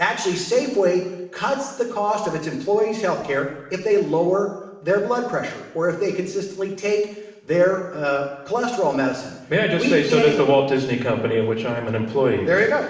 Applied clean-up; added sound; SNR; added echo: none; none; none; reverberation time 0.9 s.